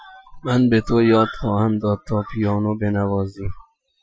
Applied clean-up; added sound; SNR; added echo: classical method Wiener filter.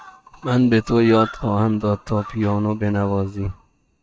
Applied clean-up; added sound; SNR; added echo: neural mask model RNNoise.